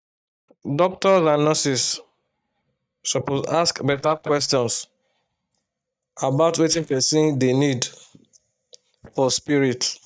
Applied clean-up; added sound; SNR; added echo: neural mask model DeepFilterNet 3.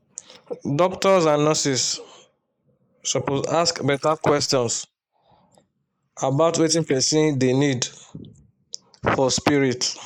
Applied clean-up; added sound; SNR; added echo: neural mask model Resemble Enhance denoiser.